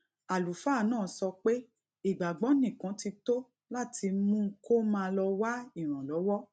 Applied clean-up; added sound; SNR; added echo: none; none; none; none.